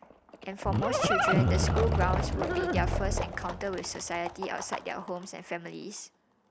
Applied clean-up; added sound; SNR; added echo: none; Livestock, farm animals, working animals; -4 dB; none.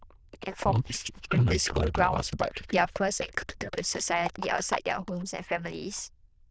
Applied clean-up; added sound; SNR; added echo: neural diffusion model UNIVERSE++.